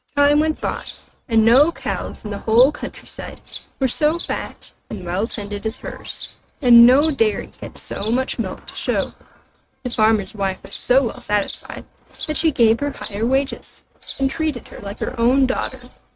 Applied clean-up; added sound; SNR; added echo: neural mask model RNNoise.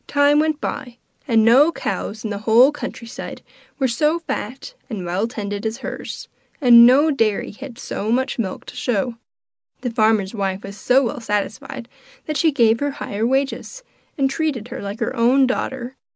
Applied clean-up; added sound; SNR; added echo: none; none; none; none.